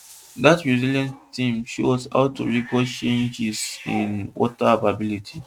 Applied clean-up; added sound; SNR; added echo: neural mask model RNNoise.